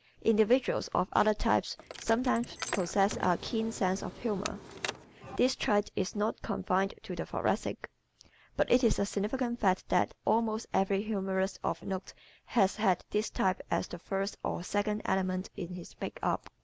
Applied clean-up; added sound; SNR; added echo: none; Car; 11 dB; none.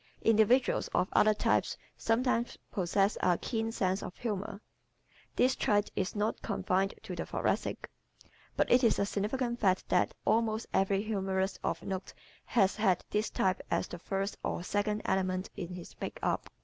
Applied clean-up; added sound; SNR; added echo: none; none; none; none.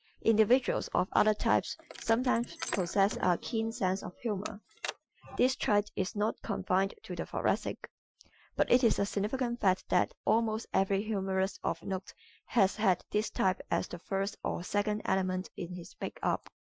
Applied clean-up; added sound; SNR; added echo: classical method Wiener filter.